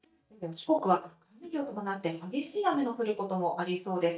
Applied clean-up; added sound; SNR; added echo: neural mask model DeepFilterNet 3.